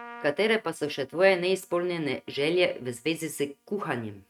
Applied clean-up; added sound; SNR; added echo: neural mask model RNNoise.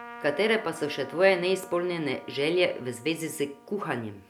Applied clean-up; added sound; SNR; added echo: none; Trumpet; 19 dB; none.